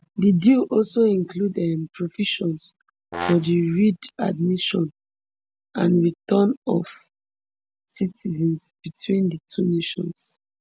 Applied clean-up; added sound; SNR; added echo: none; Brass instrument; 11 dB; none.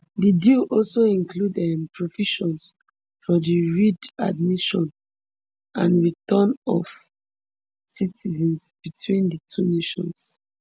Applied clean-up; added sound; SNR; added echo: none; none; none; none.